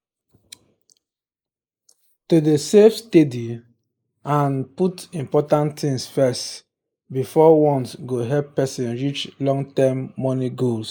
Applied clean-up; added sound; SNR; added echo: neural mask model Resemble Enhance denoiser.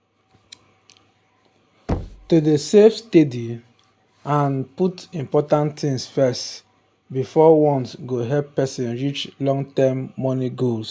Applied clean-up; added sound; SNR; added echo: none; Knock; 14 dB; none.